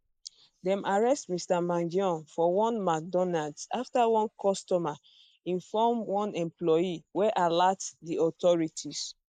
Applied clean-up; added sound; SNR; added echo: neural mask model Resemble Enhance denoiser.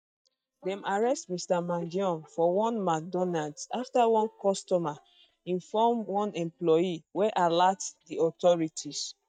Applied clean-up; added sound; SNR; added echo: neural mask model DeepFilterNet 3.